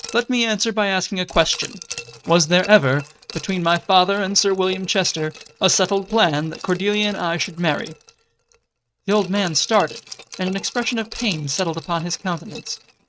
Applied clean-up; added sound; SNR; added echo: neural mask model RNNoise.